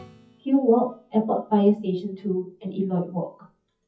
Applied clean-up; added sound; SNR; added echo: classical method WPE with log-MMSE.